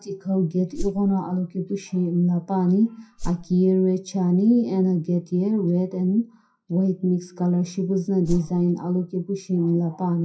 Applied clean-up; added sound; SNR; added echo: classical method WPE with log-MMSE.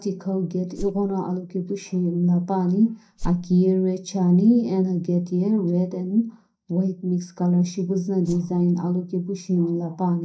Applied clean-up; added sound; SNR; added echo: neural mask model DeepFilterNet 3.